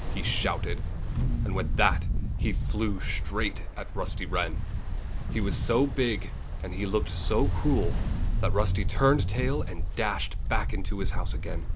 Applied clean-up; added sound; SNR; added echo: none; Ocean; -3 dB; none.